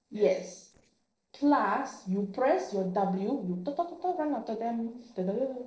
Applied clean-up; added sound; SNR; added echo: neural separator model SepFormer DNS4.